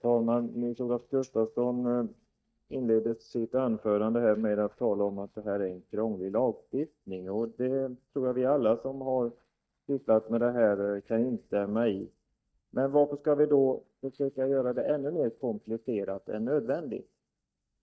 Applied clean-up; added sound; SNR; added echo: neural mask model DeepFilterNet 3.